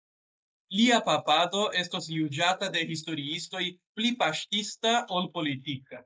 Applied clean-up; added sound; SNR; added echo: neural mask model Resemble Enhance denoiser.